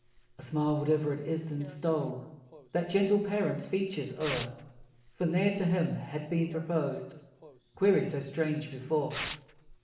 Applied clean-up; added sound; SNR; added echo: none; Tearing; 17 dB; reverberation time 0.8 s.